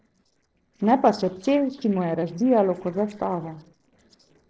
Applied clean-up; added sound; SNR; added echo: neural separator model SepFormer DNS4.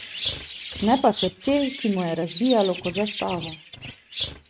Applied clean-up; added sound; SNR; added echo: neural mask model RNNoise.